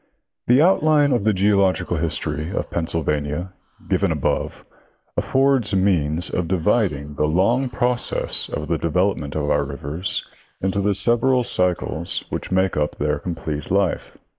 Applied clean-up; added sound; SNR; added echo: neural mask model Resemble Enhance denoiser.